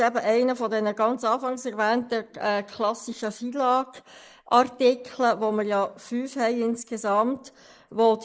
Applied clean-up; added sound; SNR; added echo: neural mask model Resemble Enhance denoiser.